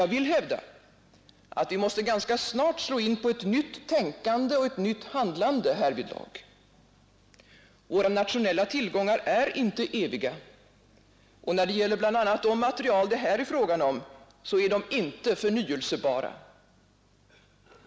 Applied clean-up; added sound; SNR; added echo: none; none; none; none.